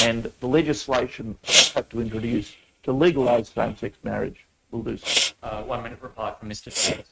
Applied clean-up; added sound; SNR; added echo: neural mask model RNNoise.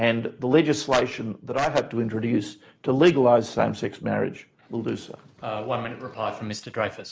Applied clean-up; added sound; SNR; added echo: none; none; none; none.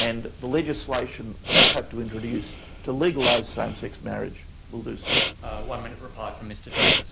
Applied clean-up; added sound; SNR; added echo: none; Respiratory sounds; -4 dB; none.